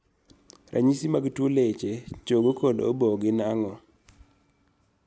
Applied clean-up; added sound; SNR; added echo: none; none; none; none.